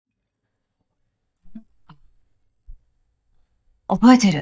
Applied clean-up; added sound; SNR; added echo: neural mask model DeepFilterNet 3.